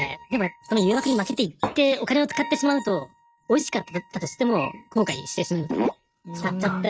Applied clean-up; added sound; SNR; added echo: neural mask model RNNoise.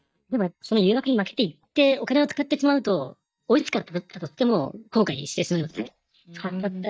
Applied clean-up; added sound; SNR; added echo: neural mask model DeepFilterNet 3.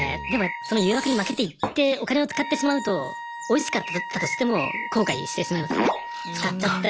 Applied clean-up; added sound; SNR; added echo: none; Wind instrument, woodwind instrument + Bird; 9 dB; none.